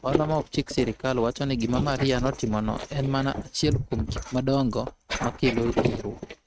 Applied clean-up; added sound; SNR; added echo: neural mask model RNNoise.